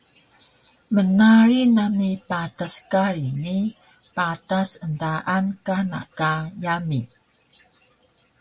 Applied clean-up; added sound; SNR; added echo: none; none; none; none.